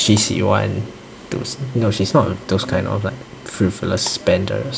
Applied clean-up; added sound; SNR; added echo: none; none; none; none.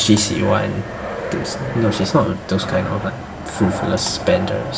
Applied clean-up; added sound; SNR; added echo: none; Fixed-wing aircraft, airplane; 9 dB; reverberation time 0.6 s.